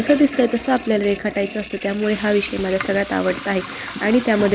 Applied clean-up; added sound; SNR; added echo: none; Toilet flush / Water tap, faucet; 12 dB; none.